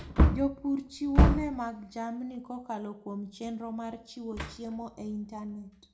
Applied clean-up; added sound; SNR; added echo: none; Wood; -5 dB; reverberation time 0.4 s.